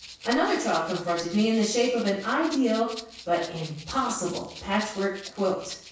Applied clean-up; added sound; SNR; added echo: none; Rattle (instrument); 16 dB; reverberation time 0.7 s.